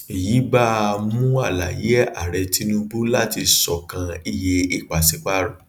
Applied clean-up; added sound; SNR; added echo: none; none; none; none.